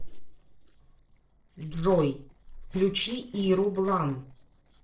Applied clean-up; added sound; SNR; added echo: neural separator model SepFormer DNS4.